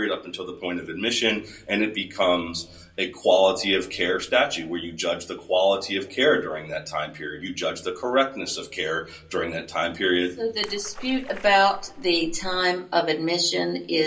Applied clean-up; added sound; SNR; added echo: none; Splash, splatter; 11 dB; reverberation time 0.3 s.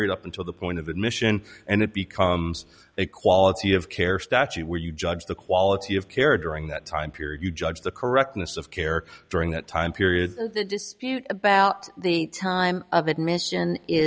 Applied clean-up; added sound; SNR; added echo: none; none; none; none.